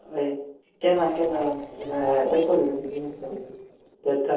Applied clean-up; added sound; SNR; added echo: neural separator model SepFormer DNS4.